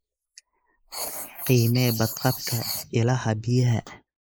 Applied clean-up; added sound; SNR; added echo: neural mask model Resemble Enhance denoiser.